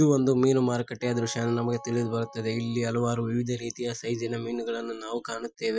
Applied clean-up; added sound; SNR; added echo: classical method Wiener filter.